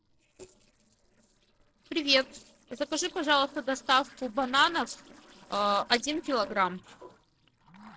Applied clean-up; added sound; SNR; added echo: neural separator model SepFormer DNS4.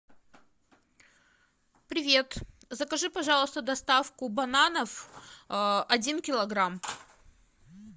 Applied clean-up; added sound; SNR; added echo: none; none; none; none.